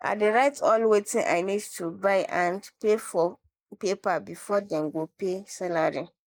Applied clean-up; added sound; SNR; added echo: neural mask model Resemble Enhance denoiser.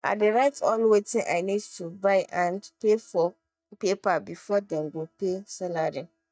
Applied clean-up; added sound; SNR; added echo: neural mask model DeepFilterNet 3.